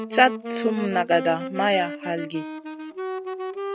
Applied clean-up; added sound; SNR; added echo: none; Wind instrument, woodwind instrument; 7 dB; none.